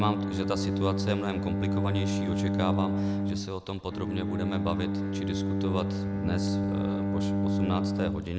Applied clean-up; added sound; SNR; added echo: none; Bowed string instrument; -5 dB; none.